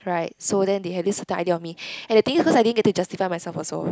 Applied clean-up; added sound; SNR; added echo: none; none; none; none.